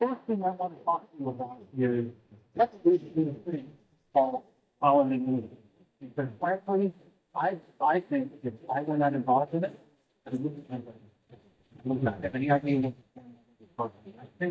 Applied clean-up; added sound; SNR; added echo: neural mask model DeepFilterNet 3.